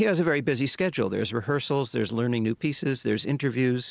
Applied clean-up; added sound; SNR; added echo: none; none; none; none.